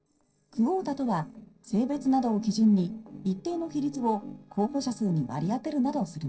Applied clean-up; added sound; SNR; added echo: neural separator model SepFormer DNS4.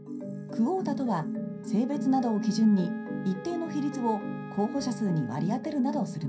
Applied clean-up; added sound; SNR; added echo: none; Wind instrument, woodwind instrument; 18 dB; reverberation time 0.3 s.